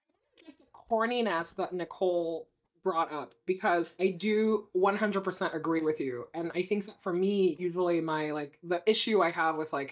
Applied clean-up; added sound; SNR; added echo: neural mask model DeepFilterNet 3.